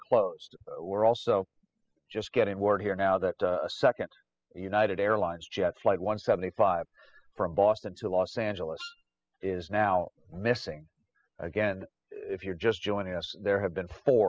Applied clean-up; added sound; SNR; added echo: classical method spectral subtraction.